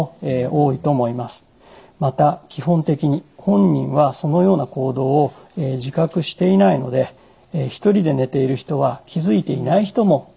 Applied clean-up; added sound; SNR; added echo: none; none; none; none.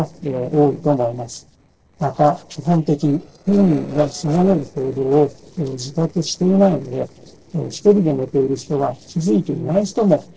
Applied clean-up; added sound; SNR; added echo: neural separator model SepFormer DNS4.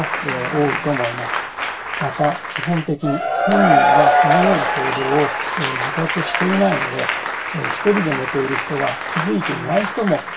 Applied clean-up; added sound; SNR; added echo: none; Applause / Crowd / Cheering; -1 dB; reverberation time 0.2 s.